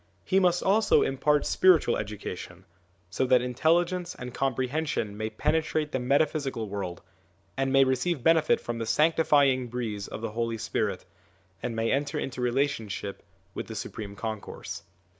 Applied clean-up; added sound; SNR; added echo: none; none; none; none.